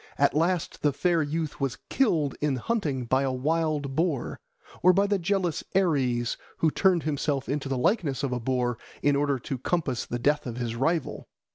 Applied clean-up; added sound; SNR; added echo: none; none; none; none.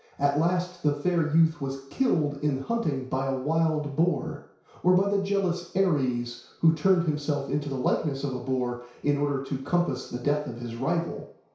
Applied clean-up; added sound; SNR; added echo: none; none; none; reverberation time 0.6 s.